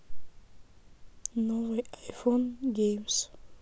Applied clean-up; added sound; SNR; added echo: none; none; none; none.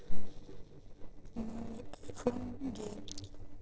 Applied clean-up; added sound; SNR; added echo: neural separator model SepFormer DNS4.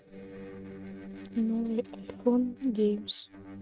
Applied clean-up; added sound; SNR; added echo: neural mask model RNNoise.